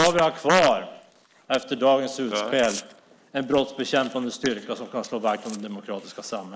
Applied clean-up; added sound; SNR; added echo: neural mask model Resemble Enhance denoiser.